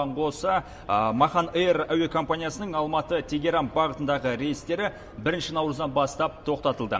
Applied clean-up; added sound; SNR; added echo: none; none; none; none.